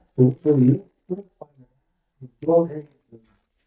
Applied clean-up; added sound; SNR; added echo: neural mask model DeepFilterNet 3.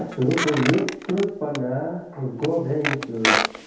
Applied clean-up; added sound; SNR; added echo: none; Squeak; 4 dB; reverberation time 2.0 s.